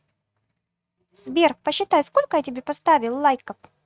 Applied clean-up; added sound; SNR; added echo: neural mask model RNNoise.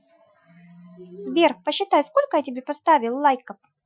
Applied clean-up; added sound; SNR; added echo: classical method Wiener filter.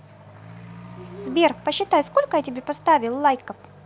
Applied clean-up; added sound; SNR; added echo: none; Accelerating, revving, vroom / Truck; 20 dB; none.